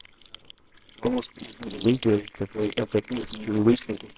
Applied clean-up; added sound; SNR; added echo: neural separator model SepFormer WHAMR!.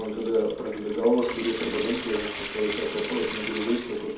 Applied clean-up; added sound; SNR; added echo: none; Trickle, dribble / Sink (filling or washing) / Water tap, faucet; 9 dB; reverberation time 0.6 s.